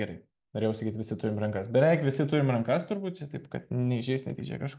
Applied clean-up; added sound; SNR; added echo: none; none; none; none.